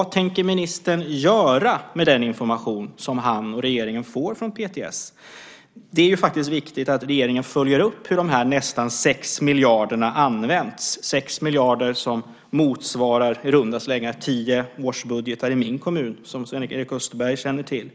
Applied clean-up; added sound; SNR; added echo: none; none; none; none.